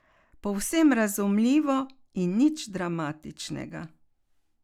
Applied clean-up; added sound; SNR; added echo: none; none; none; none.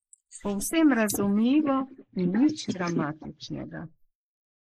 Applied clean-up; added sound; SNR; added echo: neural mask model Resemble Enhance denoiser.